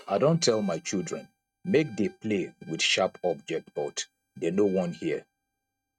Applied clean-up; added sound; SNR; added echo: neural mask model RNNoise.